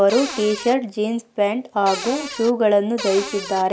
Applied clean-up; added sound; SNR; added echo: none; Cupboard open or close; 11 dB; none.